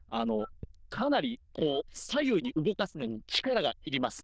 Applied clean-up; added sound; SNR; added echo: neural diffusion model UNIVERSE++.